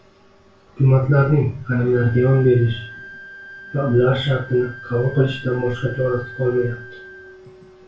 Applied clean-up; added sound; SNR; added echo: none; Wind instrument, woodwind instrument; 19 dB; reverberation time 0.3 s.